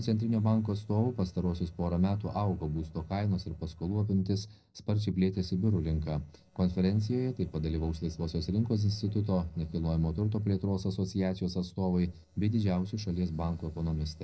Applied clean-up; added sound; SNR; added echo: neural separator model SepFormer DNS4.